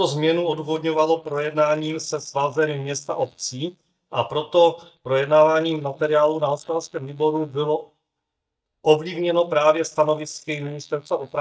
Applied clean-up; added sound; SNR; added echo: neural mask model DeepFilterNet 3.